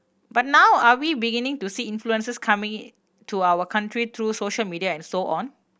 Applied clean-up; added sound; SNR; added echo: none; none; none; none.